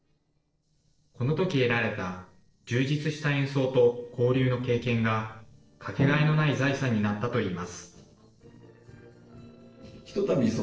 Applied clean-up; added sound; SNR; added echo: neural separator model SepFormer DNS4.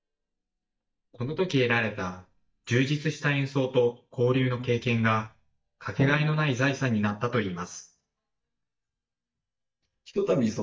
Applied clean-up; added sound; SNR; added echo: neural mask model DeepFilterNet 3.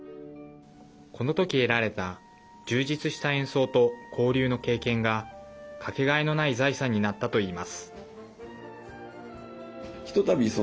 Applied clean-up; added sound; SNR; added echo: none; none; none; none.